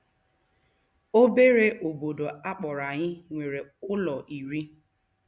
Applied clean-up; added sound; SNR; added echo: none; none; none; none.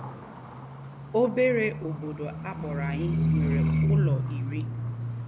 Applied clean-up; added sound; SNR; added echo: none; Livestock, farm animals, working animals; -3 dB; none.